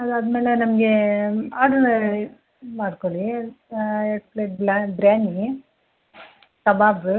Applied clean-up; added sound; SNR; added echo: none; none; none; none.